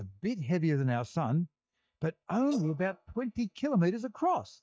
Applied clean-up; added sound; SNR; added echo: neural mask model DeepFilterNet 3.